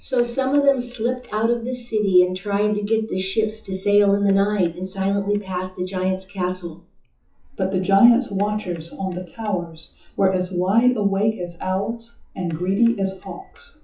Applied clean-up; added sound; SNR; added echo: classical method WPE with log-MMSE.